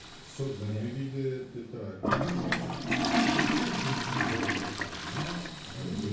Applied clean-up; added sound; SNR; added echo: none; Toilet flush; -3 dB; reverberation time 0.6 s.